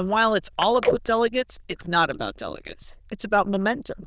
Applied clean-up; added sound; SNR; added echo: neural diffusion model UNIVERSE++.